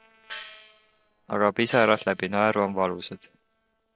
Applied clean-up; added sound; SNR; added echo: neural separator model SepFormer DNS4.